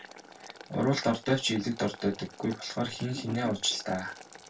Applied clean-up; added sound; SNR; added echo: none; Boiling; 17 dB; reverberation time 0.2 s.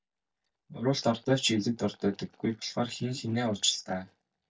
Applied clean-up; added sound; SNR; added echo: neural mask model DeepFilterNet 3.